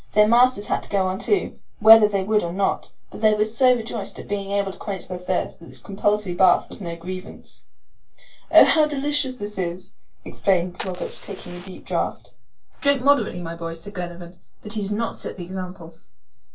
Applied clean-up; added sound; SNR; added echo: neural separator model SepFormer DNS4.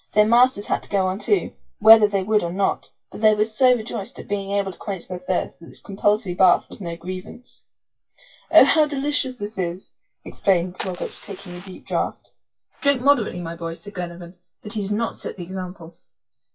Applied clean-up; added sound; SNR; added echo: classical method WPE with log-MMSE.